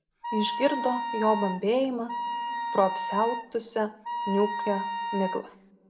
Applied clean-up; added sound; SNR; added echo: none; Wind instrument, woodwind instrument; 4 dB; reverberation time 0.5 s.